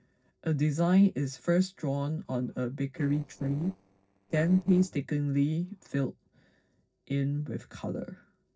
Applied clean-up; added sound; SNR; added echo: neural separator model SepFormer DNS4.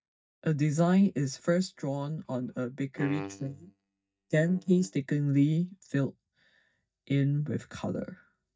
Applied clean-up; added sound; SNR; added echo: neural mask model DeepFilterNet 3.